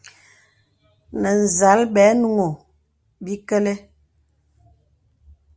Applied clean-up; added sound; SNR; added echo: none; none; none; none.